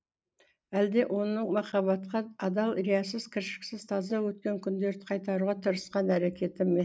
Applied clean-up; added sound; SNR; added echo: neural mask model Resemble Enhance denoiser.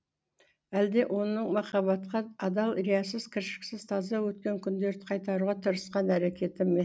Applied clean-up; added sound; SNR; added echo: none; none; none; none.